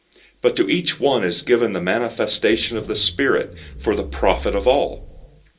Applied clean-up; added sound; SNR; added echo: none; Zipper (clothing); 13 dB; reverberation time 0.2 s.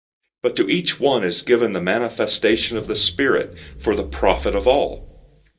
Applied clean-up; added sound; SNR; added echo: neural mask model DeepFilterNet 3.